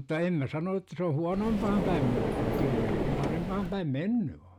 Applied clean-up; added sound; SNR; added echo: none; Car; 0 dB; none.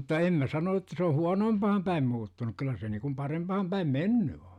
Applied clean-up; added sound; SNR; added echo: none; none; none; none.